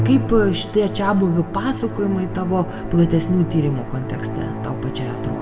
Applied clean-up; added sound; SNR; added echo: none; Musical instrument; 7 dB; reverberation time 0.9 s.